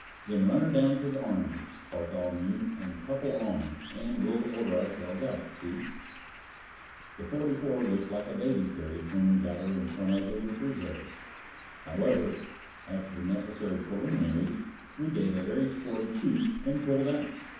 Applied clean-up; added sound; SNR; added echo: none; Bird; 16 dB; reverberation time 1.2 s.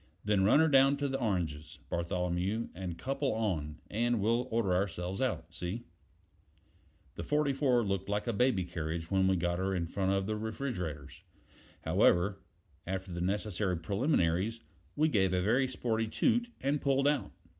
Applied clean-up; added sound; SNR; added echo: none; none; none; none.